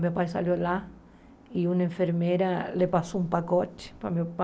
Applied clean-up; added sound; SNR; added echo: none; none; none; none.